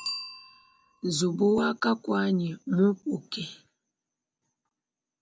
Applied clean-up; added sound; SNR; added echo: none; Bicycle bell; 17 dB; none.